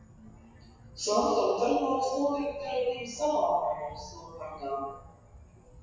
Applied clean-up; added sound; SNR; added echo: classical method WPE with log-MMSE.